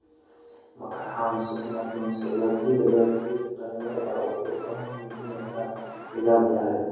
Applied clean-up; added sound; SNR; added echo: none; Alarm; 14 dB; reverberation time 1.3 s.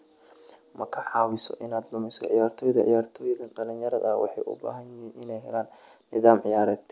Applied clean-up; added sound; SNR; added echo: none; none; none; none.